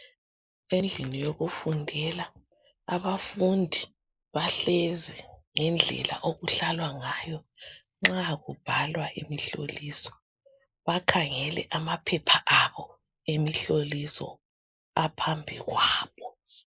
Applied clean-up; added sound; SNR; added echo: neural mask model Resemble Enhance denoiser.